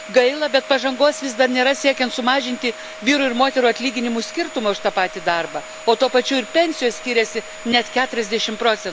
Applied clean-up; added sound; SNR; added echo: none; Domestic sounds, home sounds; 15 dB; none.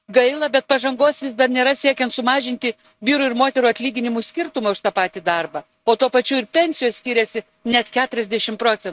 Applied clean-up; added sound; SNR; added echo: neural mask model RNNoise.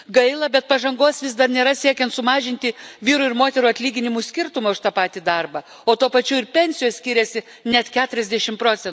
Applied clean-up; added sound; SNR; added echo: none; none; none; none.